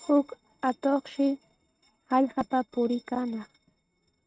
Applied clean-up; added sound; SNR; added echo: neural mask model RNNoise.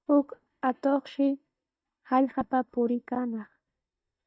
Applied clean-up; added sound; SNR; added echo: neural mask model DeepFilterNet 3.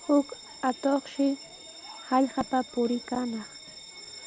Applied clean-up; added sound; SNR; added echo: none; Bell; 16 dB; none.